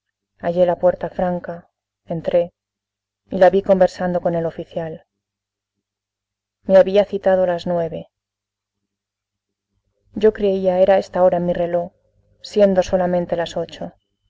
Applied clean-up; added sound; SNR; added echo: none; none; none; none.